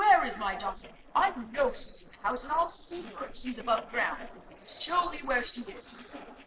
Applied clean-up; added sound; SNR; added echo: neural separator model SepFormer DNS4.